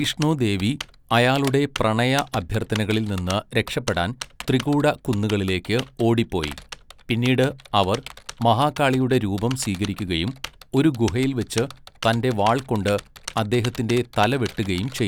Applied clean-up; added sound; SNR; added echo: none; Typing; 17 dB; none.